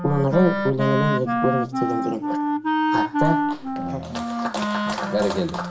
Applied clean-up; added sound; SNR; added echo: none; Wind instrument, woodwind instrument; 0 dB; reverberation time 1.6 s.